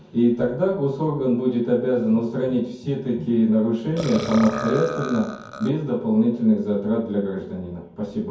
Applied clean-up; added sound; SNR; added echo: none; Burping, eructation; 11 dB; reverberation time 0.6 s.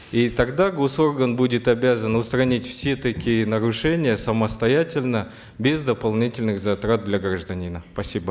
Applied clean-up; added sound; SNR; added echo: none; none; none; none.